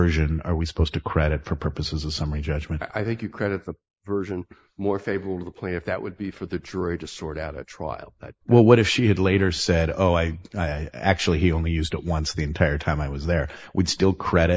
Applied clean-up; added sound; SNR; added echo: neural mask model Resemble Enhance denoiser.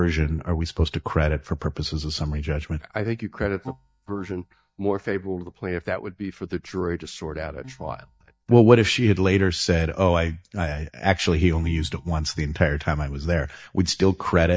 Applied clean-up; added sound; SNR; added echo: neural mask model DeepFilterNet 3.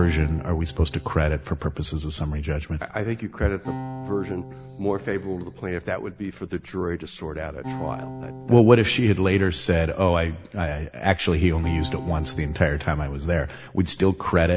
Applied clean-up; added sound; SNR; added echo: none; Acoustic guitar; 16 dB; none.